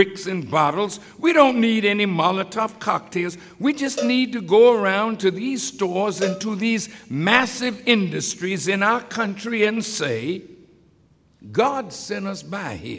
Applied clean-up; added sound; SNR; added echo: none; Cowbell; 15 dB; none.